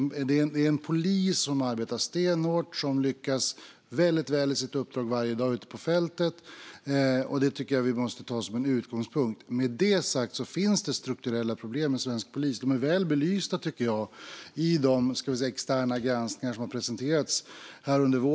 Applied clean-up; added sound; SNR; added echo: none; none; none; none.